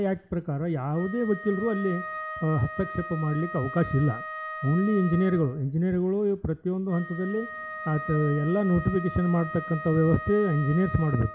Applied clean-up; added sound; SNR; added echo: none; Wind instrument, woodwind instrument; 12 dB; none.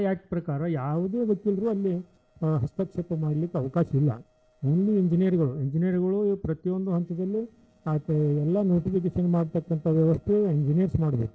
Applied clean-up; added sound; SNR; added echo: neural separator model SepFormer DNS4.